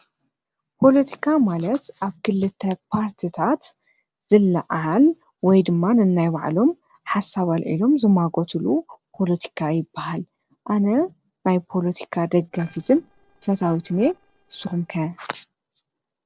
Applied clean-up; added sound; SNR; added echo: neural separator model SepFormer DNS4.